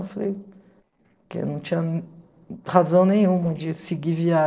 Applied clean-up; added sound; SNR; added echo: neural separator model SepFormer DNS4.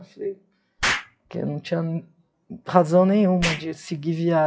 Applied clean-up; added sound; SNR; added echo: classical method WPE with log-MMSE.